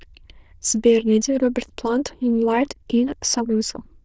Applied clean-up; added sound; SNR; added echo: neural diffusion model UNIVERSE++.